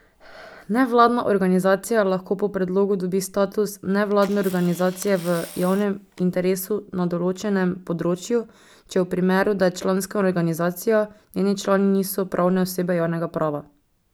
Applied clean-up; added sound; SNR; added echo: none; Camera; 20 dB; none.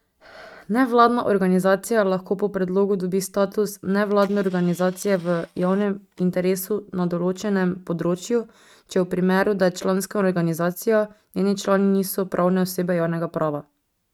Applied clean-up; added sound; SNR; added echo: neural mask model RNNoise.